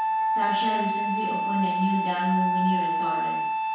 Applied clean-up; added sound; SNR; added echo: none; Wind instrument, woodwind instrument; -4 dB; reverberation time 0.6 s.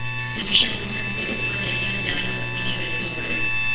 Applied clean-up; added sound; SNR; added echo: neural separator model SepFormer WHAMR!.